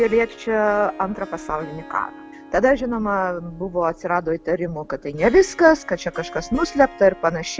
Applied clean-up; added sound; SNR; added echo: none; Harp; 19 dB; none.